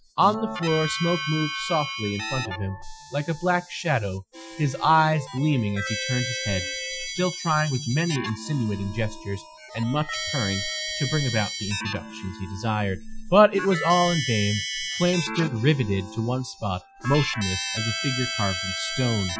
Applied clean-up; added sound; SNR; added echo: classical method Wiener filter.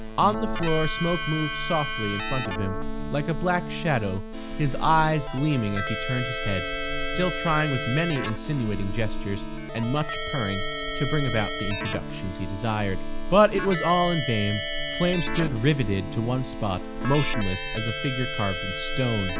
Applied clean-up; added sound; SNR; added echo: none; Keyboard (musical) + Buzz; 2 dB; none.